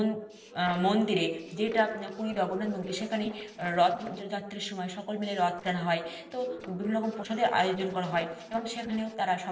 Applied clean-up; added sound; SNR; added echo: neural separator model SepFormer DNS4.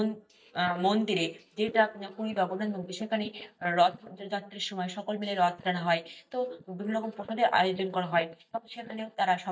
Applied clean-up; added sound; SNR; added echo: neural mask model DeepFilterNet 3.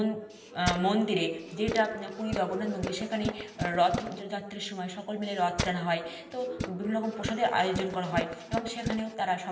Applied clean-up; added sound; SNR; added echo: none; Tools; 7 dB; reverberation time 1.6 s.